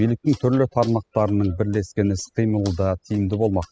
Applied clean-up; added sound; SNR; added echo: classical method spectral subtraction.